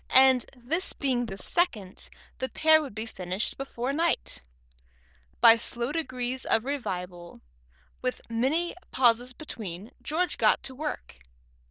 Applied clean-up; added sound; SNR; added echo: neural diffusion model UNIVERSE++.